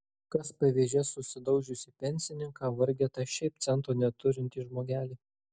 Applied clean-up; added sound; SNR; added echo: none; none; none; none.